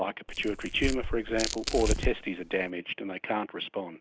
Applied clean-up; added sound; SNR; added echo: none; Tearing; 1 dB; none.